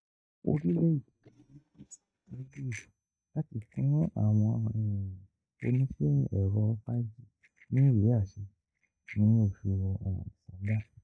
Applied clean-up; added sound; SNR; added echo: neural mask model DeepFilterNet 3.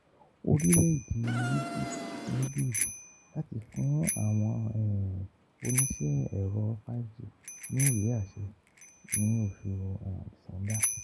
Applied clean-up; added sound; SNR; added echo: none; Insect + Bicycle bell; 6 dB; none.